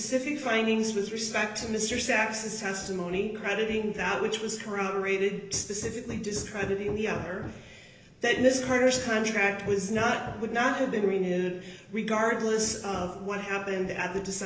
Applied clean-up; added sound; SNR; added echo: none; Hammer; 18 dB; reverberation time 0.8 s.